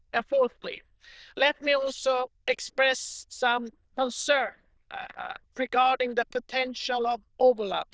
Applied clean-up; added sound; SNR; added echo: neural diffusion model UNIVERSE++.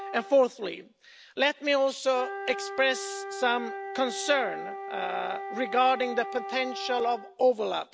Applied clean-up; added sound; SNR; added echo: none; Wind instrument, woodwind instrument; 10 dB; none.